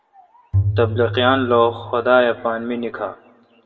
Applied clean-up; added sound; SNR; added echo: none; Bowed string instrument; 5 dB; reverberation time 0.9 s.